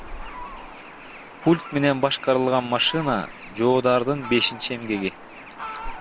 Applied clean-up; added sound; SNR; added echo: none; Bird + Fowl; 14 dB; none.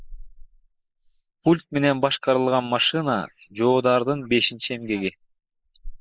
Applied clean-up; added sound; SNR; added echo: neural mask model Resemble Enhance denoiser.